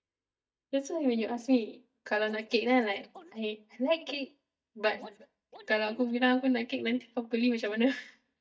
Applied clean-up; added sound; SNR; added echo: neural mask model DeepFilterNet 3.